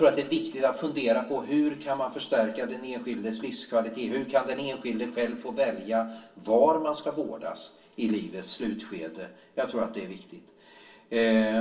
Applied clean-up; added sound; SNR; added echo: none; none; none; reverberation time 0.3 s.